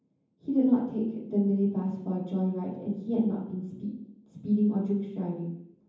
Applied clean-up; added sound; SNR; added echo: none; none; none; reverberation time 0.9 s.